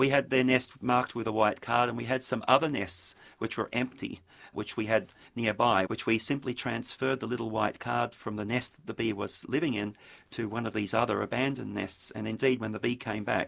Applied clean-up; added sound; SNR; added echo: none; none; none; none.